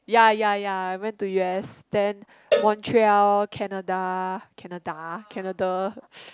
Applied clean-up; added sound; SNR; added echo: none; Cowbell; 6 dB; none.